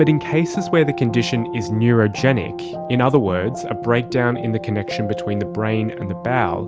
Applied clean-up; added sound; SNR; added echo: none; none; none; none.